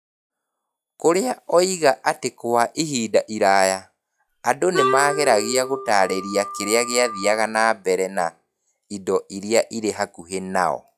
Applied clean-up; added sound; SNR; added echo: classical method log-MMSE.